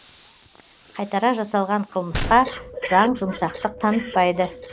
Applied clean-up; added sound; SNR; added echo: none; Breathing + Gunshot, gunfire; 11 dB; none.